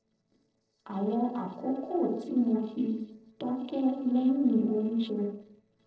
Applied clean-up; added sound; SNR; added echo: neural separator model SepFormer DNS4.